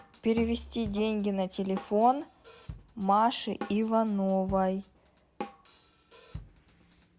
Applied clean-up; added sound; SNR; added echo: none; Drum kit; 16 dB; none.